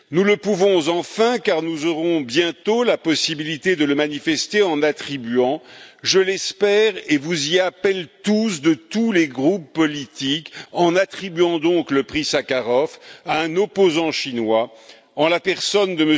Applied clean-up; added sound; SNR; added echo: none; none; none; none.